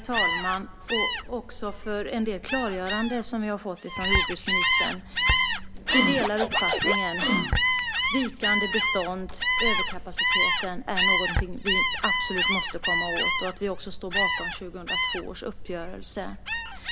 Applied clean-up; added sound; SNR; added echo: none; Gull, seagull + Scratching (performance technique); -5 dB; none.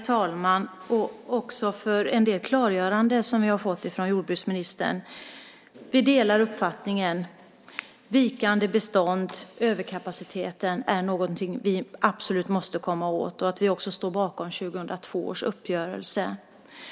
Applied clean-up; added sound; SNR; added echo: none; none; none; none.